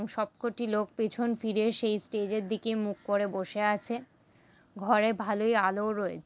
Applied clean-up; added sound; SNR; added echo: none; none; none; none.